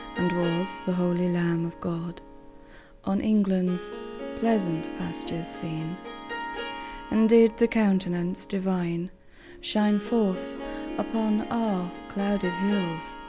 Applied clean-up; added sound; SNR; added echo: none; Harp; 11 dB; none.